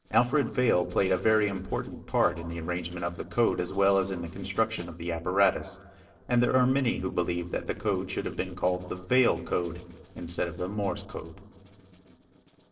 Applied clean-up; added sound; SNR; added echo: neural separator model SepFormer DNS4.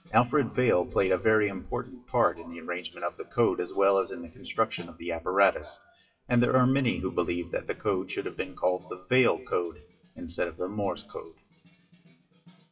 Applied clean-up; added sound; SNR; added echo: classical method WPE with log-MMSE.